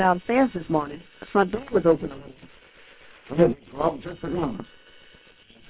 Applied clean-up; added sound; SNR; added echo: neural separator model SepFormer WHAM!.